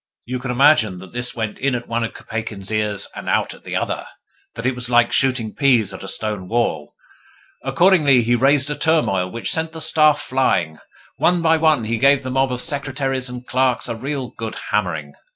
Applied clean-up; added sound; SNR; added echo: neural separator model SepFormer DNS4.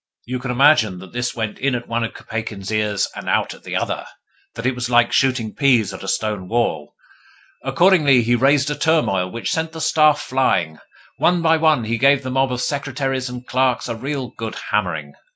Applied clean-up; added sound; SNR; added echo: none; none; none; none.